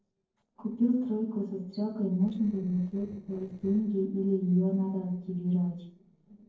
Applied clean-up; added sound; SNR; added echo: neural separator model SepFormer DNS4.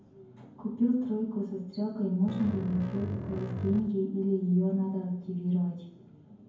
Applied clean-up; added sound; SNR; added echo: none; Bass guitar; 6 dB; reverberation time 0.9 s.